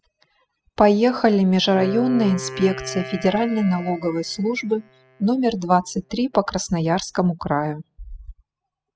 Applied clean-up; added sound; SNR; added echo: classical method spectral subtraction.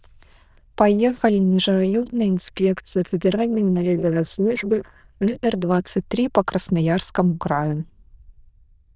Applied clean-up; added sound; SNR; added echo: neural diffusion model UNIVERSE++.